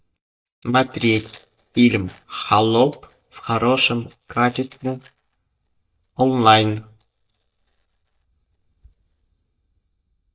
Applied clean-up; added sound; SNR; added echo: neural mask model DeepFilterNet 3.